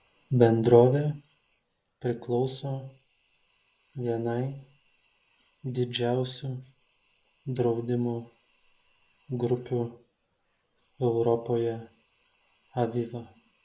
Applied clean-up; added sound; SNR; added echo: neural mask model Resemble Enhance denoiser.